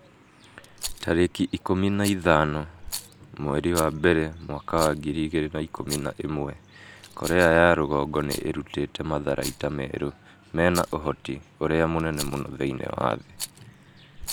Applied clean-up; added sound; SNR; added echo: none; Rattle; 15 dB; none.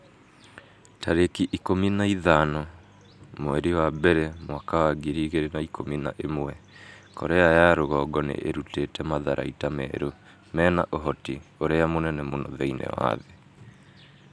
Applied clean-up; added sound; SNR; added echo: none; none; none; none.